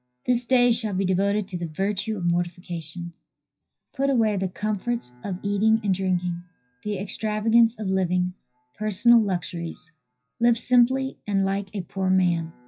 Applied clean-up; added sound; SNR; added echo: classical method WPE with log-MMSE.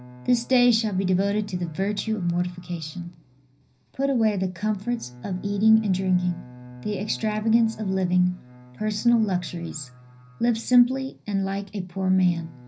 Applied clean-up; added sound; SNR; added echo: none; Bowed string instrument; 20 dB; reverberation time 0.4 s.